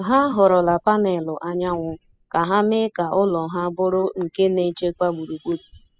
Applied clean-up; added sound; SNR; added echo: classical method spectral subtraction.